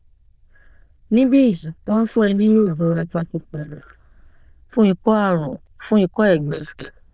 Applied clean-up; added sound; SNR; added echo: neural diffusion model UNIVERSE++.